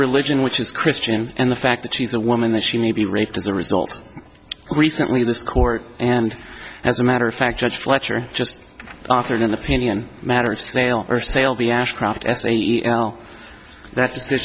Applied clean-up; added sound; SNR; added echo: none; none; none; none.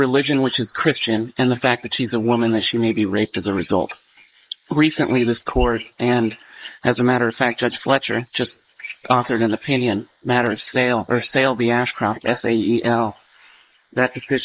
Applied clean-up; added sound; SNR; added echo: neural mask model Resemble Enhance denoiser.